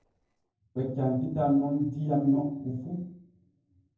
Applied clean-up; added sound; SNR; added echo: neural separator model SepFormer DNS4.